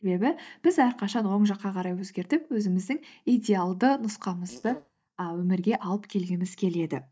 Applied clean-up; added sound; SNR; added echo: neural mask model DeepFilterNet 3.